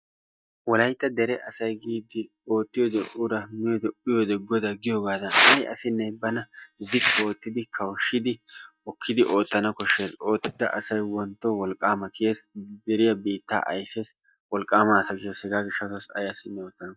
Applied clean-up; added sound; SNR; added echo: neural mask model DeepFilterNet 3.